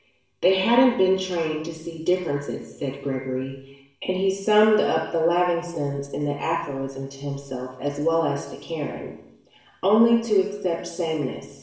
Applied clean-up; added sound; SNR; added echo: none; none; none; reverberation time 0.7 s.